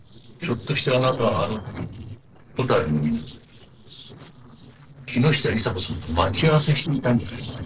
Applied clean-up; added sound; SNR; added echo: neural separator model SepFormer DNS4.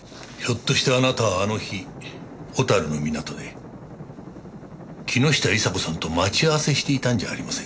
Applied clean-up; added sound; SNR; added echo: none; none; none; none.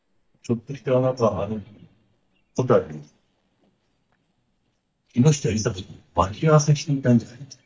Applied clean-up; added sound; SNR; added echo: neural mask model DeepFilterNet 3.